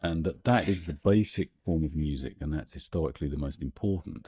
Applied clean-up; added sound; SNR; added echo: neural mask model DeepFilterNet 3.